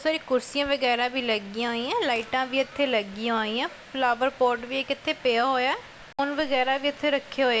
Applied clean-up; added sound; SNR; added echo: none; none; none; none.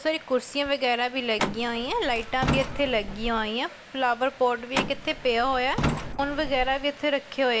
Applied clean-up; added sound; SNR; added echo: none; Truck; 5 dB; none.